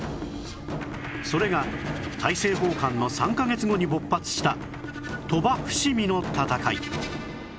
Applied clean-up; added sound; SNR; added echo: none; none; none; none.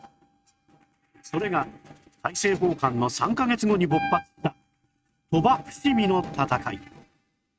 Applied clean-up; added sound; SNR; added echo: neural mask model RNNoise.